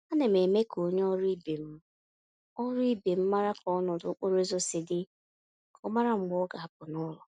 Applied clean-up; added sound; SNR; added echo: none; none; none; none.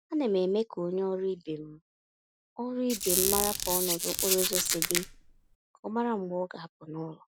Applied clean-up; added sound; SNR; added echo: none; Squeak; -2 dB; none.